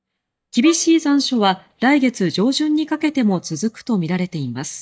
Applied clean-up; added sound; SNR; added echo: neural mask model DeepFilterNet 3.